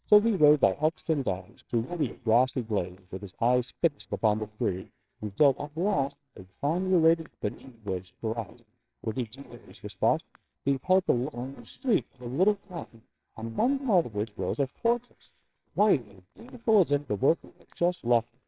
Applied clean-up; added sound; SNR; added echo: neural separator model SepFormer WHAMR!.